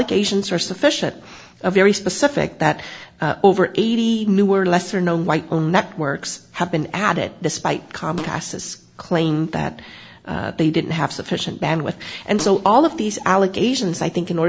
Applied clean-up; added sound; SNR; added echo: none; Fart; 14 dB; none.